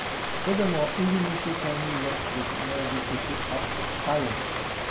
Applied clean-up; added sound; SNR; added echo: none; Rain; -1 dB; none.